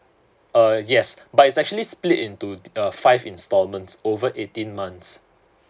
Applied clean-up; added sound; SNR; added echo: none; none; none; none.